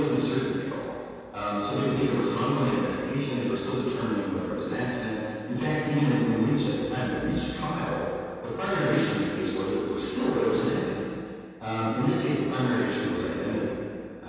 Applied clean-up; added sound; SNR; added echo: none; none; none; reverberation time 2.1 s.